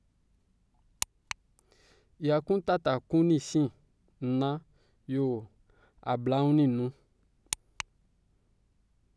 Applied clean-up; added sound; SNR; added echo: none; none; none; none.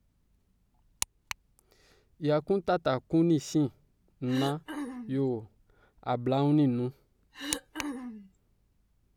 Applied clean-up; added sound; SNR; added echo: none; Cough; 8 dB; none.